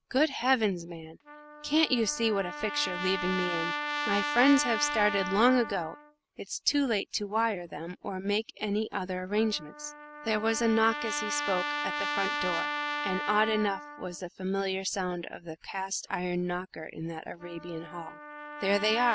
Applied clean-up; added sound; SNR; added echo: none; Trumpet; 7 dB; none.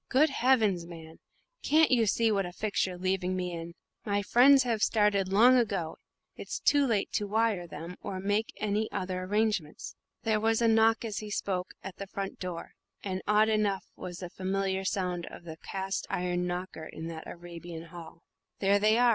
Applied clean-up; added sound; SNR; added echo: none; none; none; none.